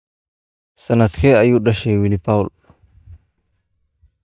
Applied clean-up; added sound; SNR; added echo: neural mask model DeepFilterNet 3.